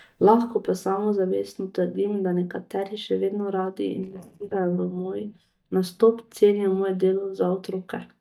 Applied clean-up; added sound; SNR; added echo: neural mask model DeepFilterNet 3.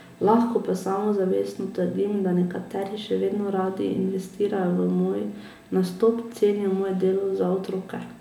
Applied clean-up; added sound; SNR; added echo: none; none; none; none.